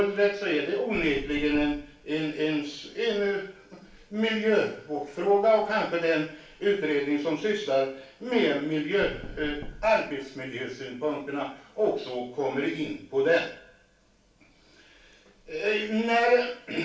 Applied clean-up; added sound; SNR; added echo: none; Knock; 15 dB; reverberation time 0.4 s.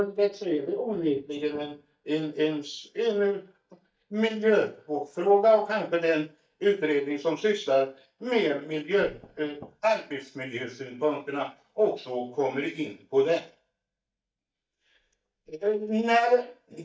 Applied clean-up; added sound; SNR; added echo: neural mask model DeepFilterNet 3.